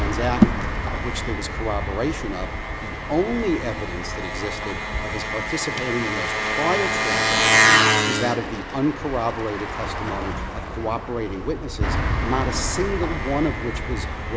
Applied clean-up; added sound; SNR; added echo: none; Engine; -3 dB; none.